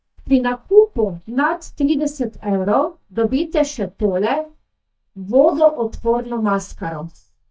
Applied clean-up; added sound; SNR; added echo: neural mask model DeepFilterNet 3.